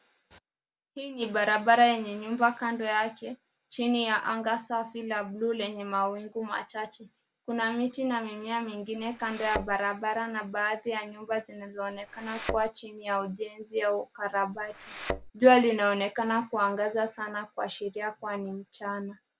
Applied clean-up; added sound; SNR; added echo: none; Thump, thud; 8 dB; none.